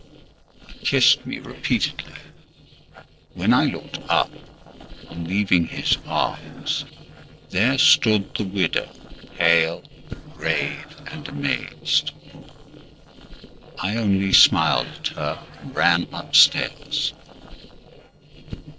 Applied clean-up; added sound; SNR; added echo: neural separator model SepFormer DNS4.